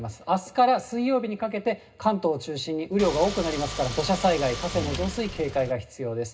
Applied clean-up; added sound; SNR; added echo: none; Car; 9 dB; reverberation time 0.2 s.